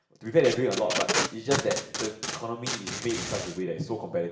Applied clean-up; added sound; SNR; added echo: none; Packing tape, duct tape; 3 dB; reverberation time 0.8 s.